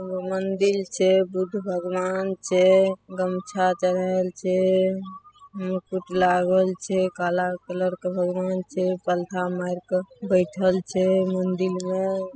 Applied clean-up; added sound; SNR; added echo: classical method spectral subtraction.